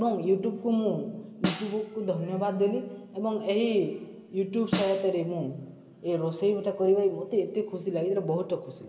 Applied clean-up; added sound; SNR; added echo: none; Snare drum; 8 dB; reverberation time 2.7 s.